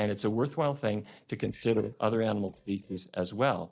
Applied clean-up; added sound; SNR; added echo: neural mask model DeepFilterNet 3.